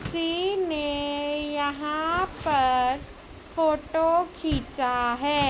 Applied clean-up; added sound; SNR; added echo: none; Door; 16 dB; none.